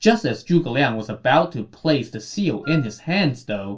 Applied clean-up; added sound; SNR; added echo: none; Wind instrument, woodwind instrument; 18 dB; reverberation time 0.2 s.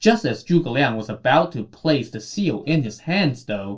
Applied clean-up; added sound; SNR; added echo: neural separator model SepFormer DNS4.